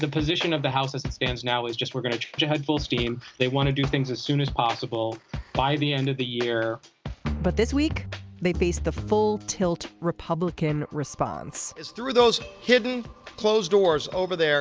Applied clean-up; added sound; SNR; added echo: none; none; none; none.